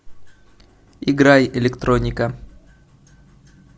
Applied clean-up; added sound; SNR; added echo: none; none; none; none.